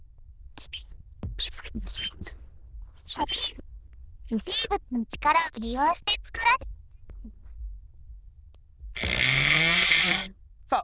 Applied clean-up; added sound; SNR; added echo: neural diffusion model UNIVERSE++.